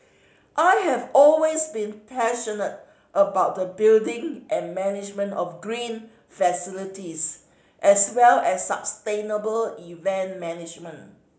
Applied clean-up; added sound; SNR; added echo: none; none; none; none.